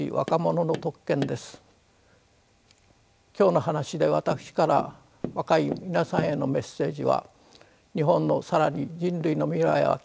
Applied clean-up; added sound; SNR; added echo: none; Tap; 15 dB; none.